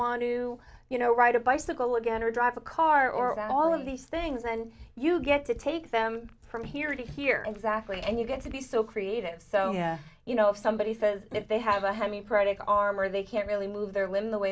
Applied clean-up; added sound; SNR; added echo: none; none; none; none.